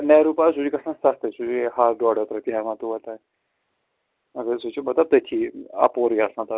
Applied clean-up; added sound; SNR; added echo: none; none; none; none.